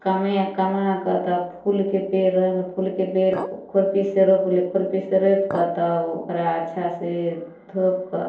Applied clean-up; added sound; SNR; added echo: neural separator model SepFormer DNS4.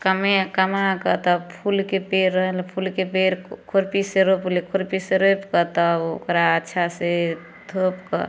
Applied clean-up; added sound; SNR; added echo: none; none; none; none.